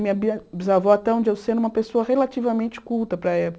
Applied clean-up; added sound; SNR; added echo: none; none; none; none.